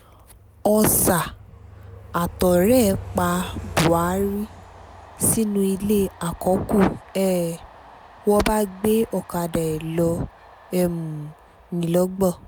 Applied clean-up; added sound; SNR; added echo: none; Train; 18 dB; none.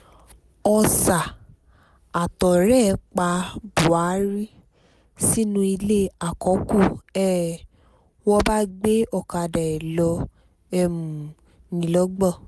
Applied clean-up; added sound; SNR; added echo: none; none; none; none.